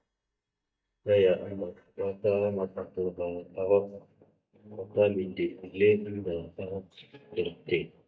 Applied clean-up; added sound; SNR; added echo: neural mask model DeepFilterNet 3.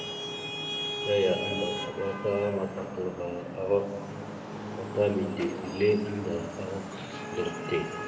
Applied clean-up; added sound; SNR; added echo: none; Traffic noise, roadway noise / Vehicle horn, car horn, honking; 6 dB; reverberation time 1.9 s.